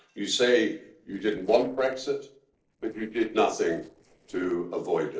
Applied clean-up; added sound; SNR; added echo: neural separator model SepFormer DNS4.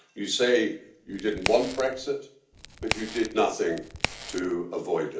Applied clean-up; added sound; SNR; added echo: none; Crack; 8 dB; reverberation time 0.4 s.